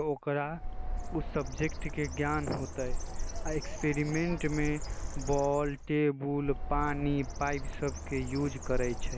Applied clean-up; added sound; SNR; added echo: none; Bird; 3 dB; none.